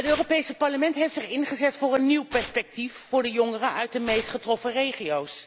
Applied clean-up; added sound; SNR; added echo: none; Tearing; 15 dB; none.